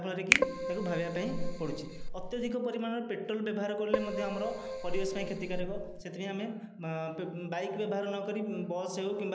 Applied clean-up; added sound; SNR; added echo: none; Keyboard (musical) + Finger snapping; -1 dB; none.